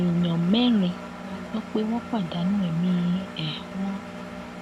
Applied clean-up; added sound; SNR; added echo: none; Engine; 11 dB; none.